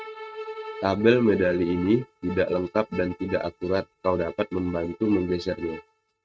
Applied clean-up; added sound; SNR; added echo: neural mask model RNNoise.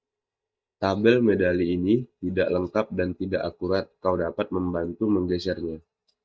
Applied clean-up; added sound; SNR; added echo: neural mask model DeepFilterNet 3.